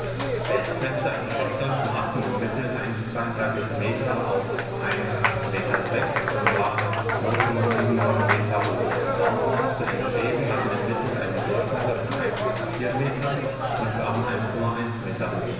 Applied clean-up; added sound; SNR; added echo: none; Applause; 1 dB; reverberation time 2.7 s.